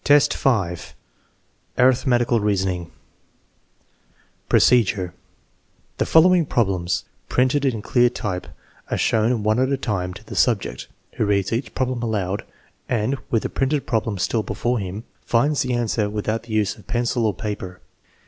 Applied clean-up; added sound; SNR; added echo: none; none; none; none.